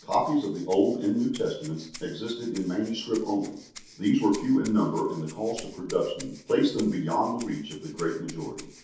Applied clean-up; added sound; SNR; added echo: none; Rattle (instrument); 20 dB; reverberation time 0.6 s.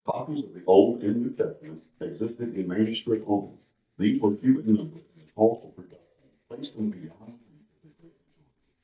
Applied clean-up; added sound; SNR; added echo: neural mask model DeepFilterNet 3.